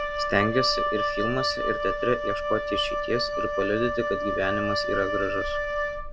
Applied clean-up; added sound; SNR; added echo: none; Wind instrument, woodwind instrument; -1 dB; none.